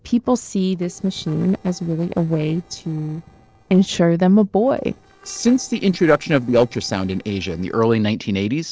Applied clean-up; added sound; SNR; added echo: neural separator model SepFormer DNS4.